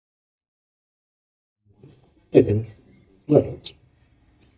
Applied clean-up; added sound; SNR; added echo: neural mask model DeepFilterNet 3.